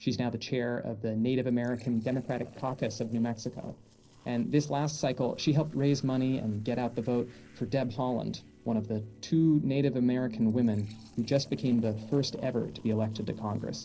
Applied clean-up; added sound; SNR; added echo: neural separator model SepFormer DNS4.